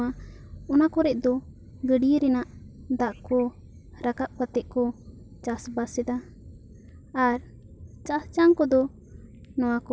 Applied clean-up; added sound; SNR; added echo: none; none; none; none.